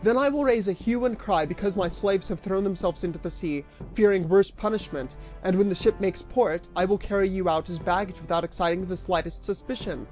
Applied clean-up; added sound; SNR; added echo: none; Brass instrument; 18 dB; none.